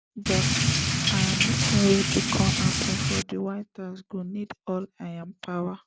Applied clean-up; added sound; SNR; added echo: none; Drip / Rain; -5 dB; none.